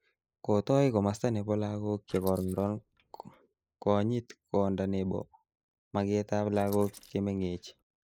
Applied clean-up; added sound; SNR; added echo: neural mask model Resemble Enhance denoiser.